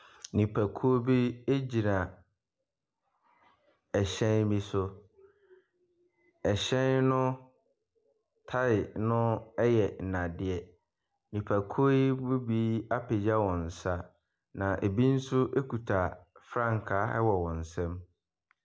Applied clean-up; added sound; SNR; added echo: none; none; none; none.